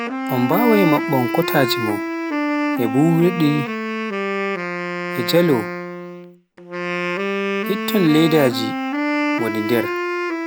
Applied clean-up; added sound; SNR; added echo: none; Wind instrument, woodwind instrument; 2 dB; none.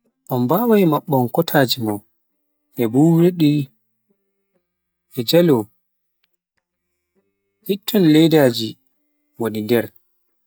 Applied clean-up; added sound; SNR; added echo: neural mask model DeepFilterNet 3.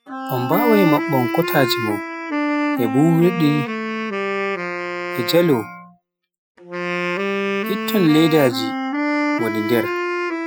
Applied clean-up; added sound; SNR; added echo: classical method Wiener filter.